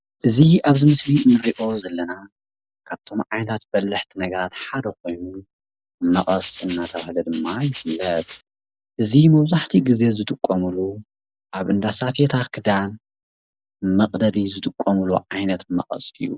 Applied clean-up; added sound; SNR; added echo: neural mask model Resemble Enhance denoiser.